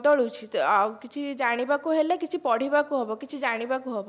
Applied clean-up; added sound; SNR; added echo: none; none; none; none.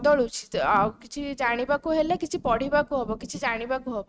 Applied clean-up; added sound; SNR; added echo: neural mask model RNNoise.